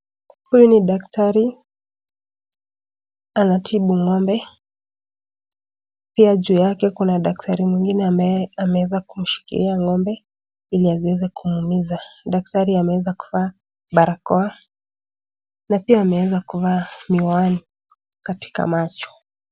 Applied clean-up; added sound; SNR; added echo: none; none; none; none.